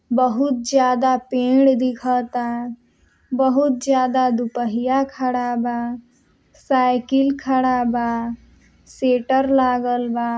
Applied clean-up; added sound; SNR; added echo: none; none; none; none.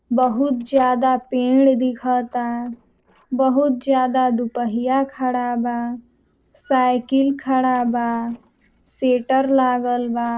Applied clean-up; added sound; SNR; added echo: neural separator model SepFormer DNS4.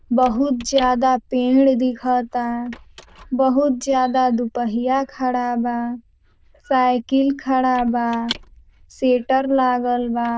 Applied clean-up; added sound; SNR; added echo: neural diffusion model UNIVERSE++.